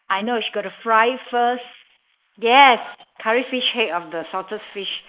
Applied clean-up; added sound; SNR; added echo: neural mask model Resemble Enhance denoiser.